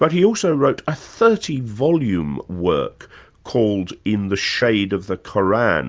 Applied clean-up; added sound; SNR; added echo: none; none; none; none.